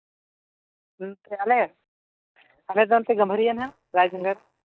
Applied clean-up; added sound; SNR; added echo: neural mask model DeepFilterNet 3.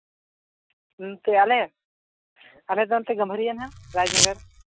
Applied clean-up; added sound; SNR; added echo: classical method Wiener filter.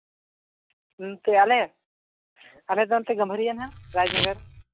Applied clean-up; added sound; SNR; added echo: classical method log-MMSE.